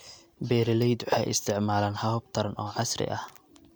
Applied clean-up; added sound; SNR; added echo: none; none; none; none.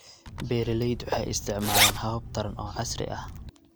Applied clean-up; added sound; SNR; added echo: none; Zipper (clothing); 0 dB; none.